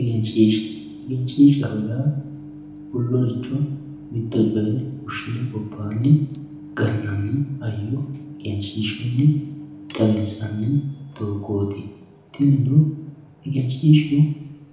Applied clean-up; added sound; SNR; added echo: none; Microwave oven; 18 dB; reverberation time 0.9 s.